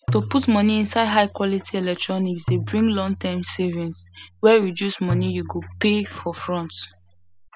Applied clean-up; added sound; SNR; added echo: none; Tabla; 10 dB; none.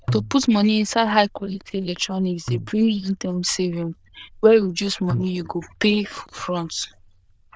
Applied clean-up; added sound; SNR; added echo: neural diffusion model UNIVERSE++.